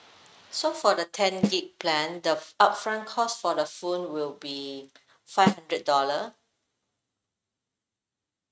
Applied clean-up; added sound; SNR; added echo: neural mask model RNNoise.